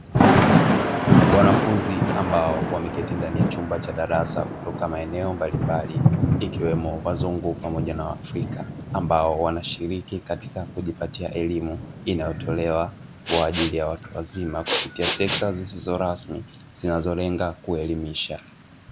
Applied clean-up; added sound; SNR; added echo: none; Thunder / Rain + Respiratory sounds; -2 dB; none.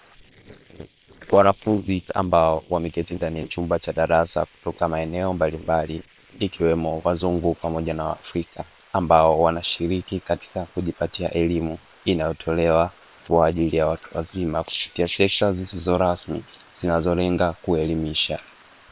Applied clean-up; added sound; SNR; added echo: neural separator model SepFormer WHAM!.